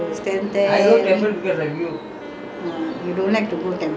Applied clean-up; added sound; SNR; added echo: none; Wind instrument, woodwind instrument; 16 dB; none.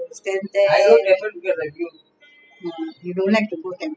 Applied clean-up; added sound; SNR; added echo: classical method spectral subtraction.